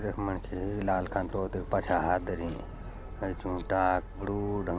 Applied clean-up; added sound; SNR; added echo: none; Gull, seagull; 10 dB; none.